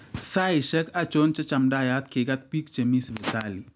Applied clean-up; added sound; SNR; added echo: none; none; none; none.